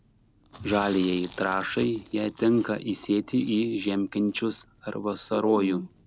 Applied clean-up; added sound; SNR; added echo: none; Chewing, mastication; 15 dB; none.